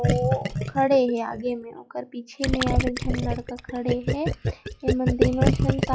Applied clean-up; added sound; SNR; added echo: classical method log-MMSE.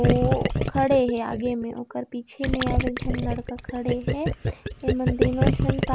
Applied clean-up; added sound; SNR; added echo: none; Gurgling; -1 dB; none.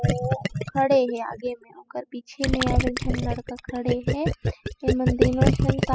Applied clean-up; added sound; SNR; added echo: classical method spectral subtraction.